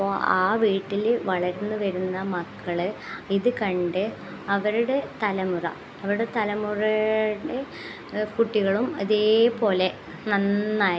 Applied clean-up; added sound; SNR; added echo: none; none; none; none.